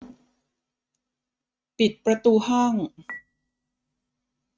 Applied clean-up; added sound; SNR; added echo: neural mask model RNNoise.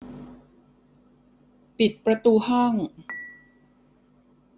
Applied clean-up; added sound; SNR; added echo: none; Dishes, pots, and pans / Chink, clink; 16 dB; none.